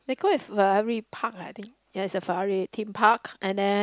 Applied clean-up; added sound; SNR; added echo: none; none; none; none.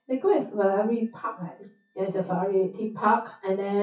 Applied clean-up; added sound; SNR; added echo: classical method WPE with log-MMSE.